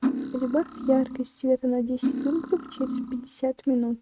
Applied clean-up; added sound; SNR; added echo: neural mask model RNNoise.